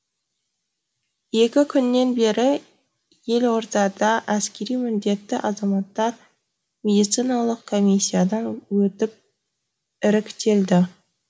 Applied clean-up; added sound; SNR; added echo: none; none; none; none.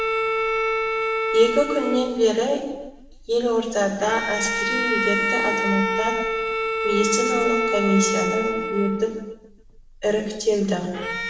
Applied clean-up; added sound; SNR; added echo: none; Bowed string instrument; 1 dB; reverberation time 1.0 s.